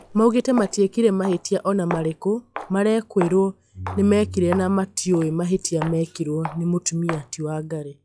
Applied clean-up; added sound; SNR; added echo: classical method log-MMSE.